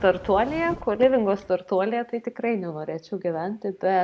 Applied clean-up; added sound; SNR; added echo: none; Whoosh, swoosh, swish / Fireworks; 20 dB; none.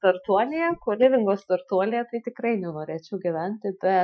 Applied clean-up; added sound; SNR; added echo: classical method Wiener filter.